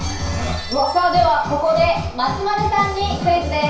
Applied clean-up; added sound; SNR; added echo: none; Livestock, farm animals, working animals; 17 dB; reverberation time 0.6 s.